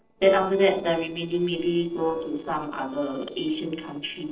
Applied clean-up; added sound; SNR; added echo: neural separator model SepFormer DNS4.